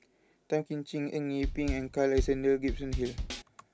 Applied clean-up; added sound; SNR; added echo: none; Drum kit; 3 dB; none.